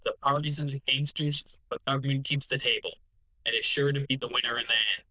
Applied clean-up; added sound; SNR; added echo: neural diffusion model UNIVERSE++.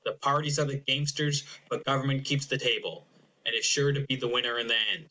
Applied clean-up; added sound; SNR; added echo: none; none; none; none.